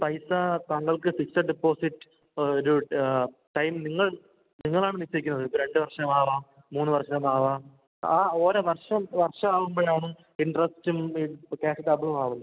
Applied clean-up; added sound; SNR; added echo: none; none; none; none.